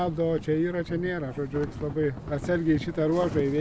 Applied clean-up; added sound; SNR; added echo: none; none; none; none.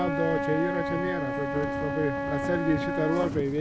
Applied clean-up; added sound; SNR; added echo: none; Wind instrument, woodwind instrument; 2 dB; none.